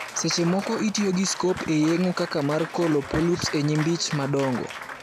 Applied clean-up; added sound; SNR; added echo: none; Applause; 12 dB; none.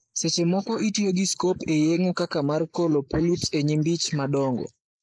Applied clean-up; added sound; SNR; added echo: neural mask model Resemble Enhance denoiser.